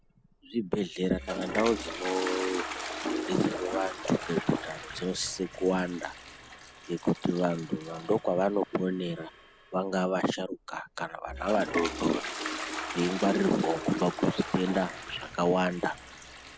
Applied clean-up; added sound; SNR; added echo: none; Toilet flush; 8 dB; none.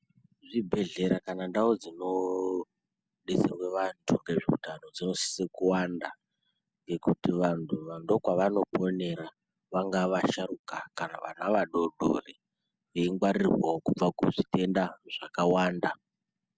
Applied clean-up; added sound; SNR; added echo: none; none; none; none.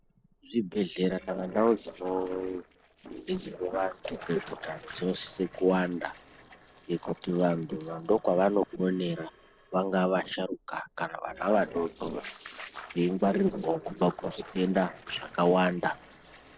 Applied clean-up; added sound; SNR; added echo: neural separator model SepFormer DNS4.